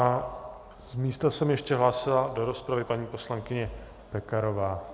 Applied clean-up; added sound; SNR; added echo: none; none; none; none.